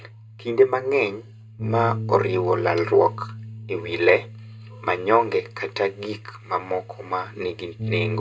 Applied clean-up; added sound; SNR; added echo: none; Bass guitar; 10 dB; reverberation time 0.2 s.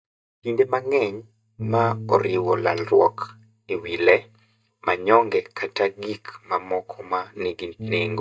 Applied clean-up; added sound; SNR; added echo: neural mask model DeepFilterNet 3.